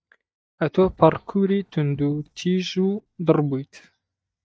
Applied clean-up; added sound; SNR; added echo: neural mask model DeepFilterNet 3.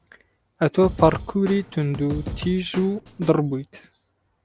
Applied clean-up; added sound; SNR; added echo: none; Snare drum / Drum kit; 10 dB; none.